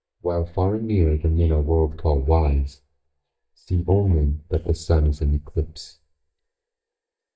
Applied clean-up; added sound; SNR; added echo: neural mask model DeepFilterNet 3.